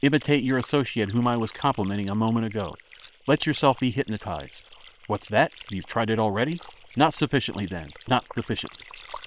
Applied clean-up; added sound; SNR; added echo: neural separator model SepFormer WHAM!.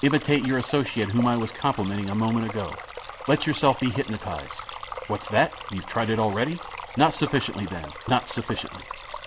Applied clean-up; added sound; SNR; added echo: none; Stream; 12 dB; none.